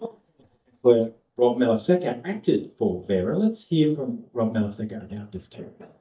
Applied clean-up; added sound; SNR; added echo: neural mask model DeepFilterNet 3.